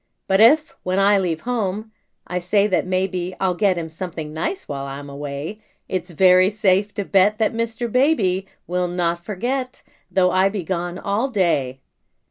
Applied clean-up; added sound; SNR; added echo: none; none; none; none.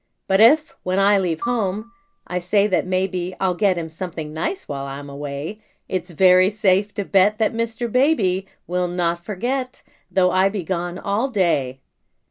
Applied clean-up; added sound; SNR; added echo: none; Marimba, xylophone; 16 dB; none.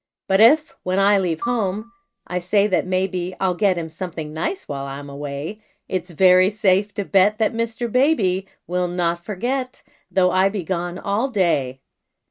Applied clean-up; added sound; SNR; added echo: neural mask model RNNoise.